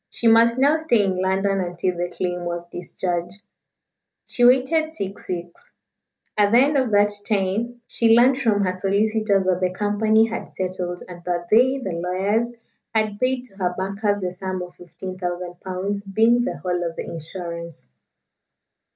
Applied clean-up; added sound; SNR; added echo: none; none; none; none.